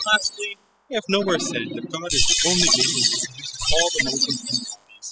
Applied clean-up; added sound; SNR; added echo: classical method spectral subtraction.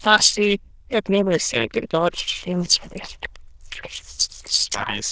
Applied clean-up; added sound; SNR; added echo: neural diffusion model UNIVERSE++.